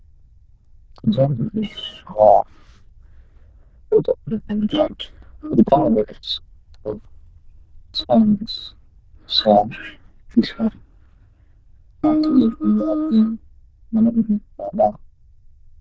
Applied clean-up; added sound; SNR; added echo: neural diffusion model UNIVERSE++.